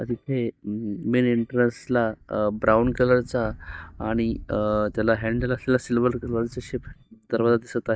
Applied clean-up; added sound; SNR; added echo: neural mask model DeepFilterNet 3.